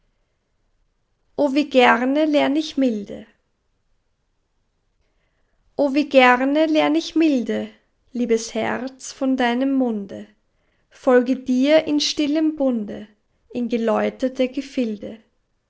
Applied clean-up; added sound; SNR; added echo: none; none; none; none.